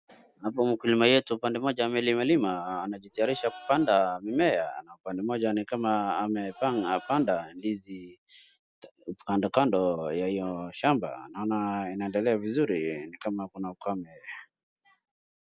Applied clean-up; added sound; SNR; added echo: none; Livestock, farm animals, working animals; 19 dB; none.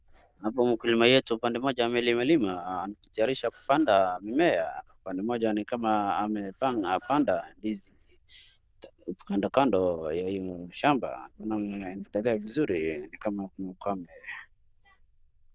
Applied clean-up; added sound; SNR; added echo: neural diffusion model UNIVERSE++.